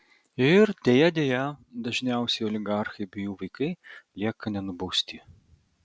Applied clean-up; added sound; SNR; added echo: none; none; none; none.